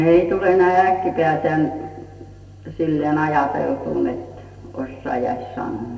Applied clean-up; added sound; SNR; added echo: none; none; none; reverberation time 1.5 s.